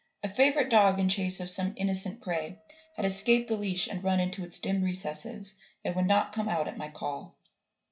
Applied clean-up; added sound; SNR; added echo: neural separator model SepFormer DNS4.